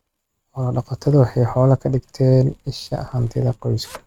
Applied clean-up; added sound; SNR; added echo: neural mask model RNNoise.